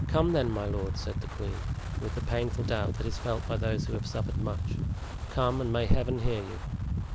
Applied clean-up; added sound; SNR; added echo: none; Wind; 2 dB; none.